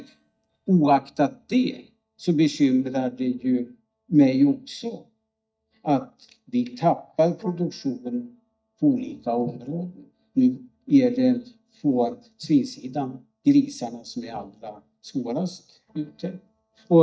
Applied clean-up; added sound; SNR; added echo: neural mask model DeepFilterNet 3.